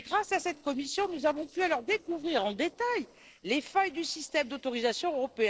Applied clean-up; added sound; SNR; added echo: neural separator model SepFormer DNS4.